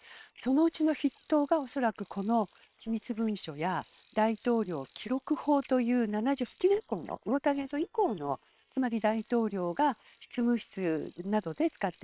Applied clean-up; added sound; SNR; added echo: neural separator model SepFormer WHAM!.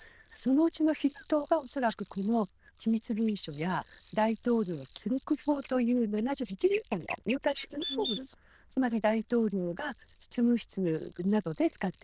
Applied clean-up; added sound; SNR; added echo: neural diffusion model UNIVERSE++.